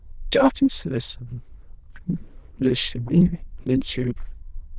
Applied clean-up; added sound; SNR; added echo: neural diffusion model UNIVERSE++.